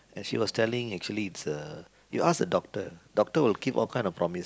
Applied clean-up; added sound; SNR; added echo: none; none; none; none.